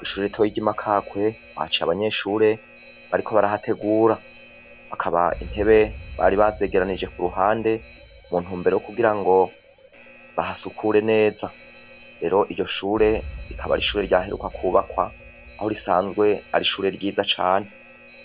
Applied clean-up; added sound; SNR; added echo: none; Alarm; 18 dB; none.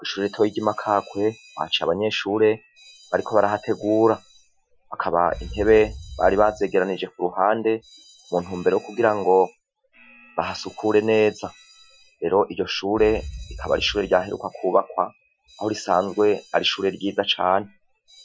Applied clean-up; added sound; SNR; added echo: classical method Wiener filter.